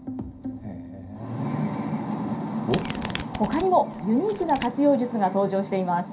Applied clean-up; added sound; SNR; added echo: none; Domestic sounds, home sounds; 13 dB; reverberation time 0.3 s.